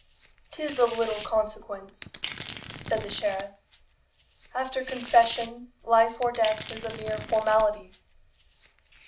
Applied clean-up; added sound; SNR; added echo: none; Domestic sounds, home sounds; 10 dB; reverberation time 0.4 s.